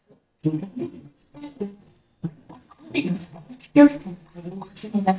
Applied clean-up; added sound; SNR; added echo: neural mask model DeepFilterNet 3.